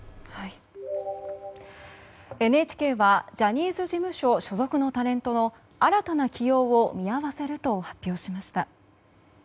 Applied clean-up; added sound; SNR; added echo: none; none; none; none.